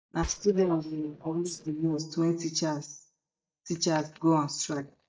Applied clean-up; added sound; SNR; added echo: neural mask model DeepFilterNet 3.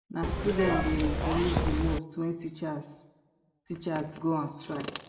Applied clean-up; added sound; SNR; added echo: none; Zipper (clothing) / Telephone; -3 dB; reverberation time 0.8 s.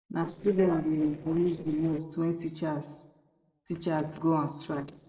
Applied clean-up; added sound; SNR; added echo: neural separator model SepFormer DNS4.